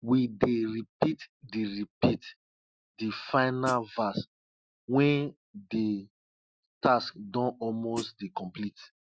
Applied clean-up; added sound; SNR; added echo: classical method Wiener filter.